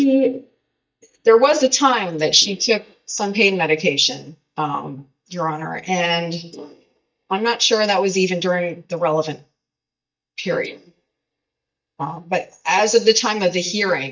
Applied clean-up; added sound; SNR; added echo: neural mask model DeepFilterNet 3.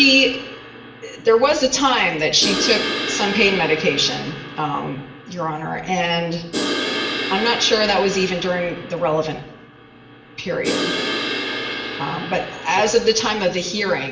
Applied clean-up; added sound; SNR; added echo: none; Crash cymbal; 7 dB; reverberation time 0.8 s.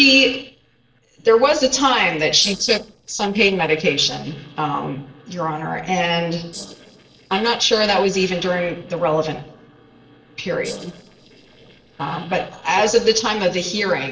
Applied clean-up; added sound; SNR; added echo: neural separator model SepFormer DNS4.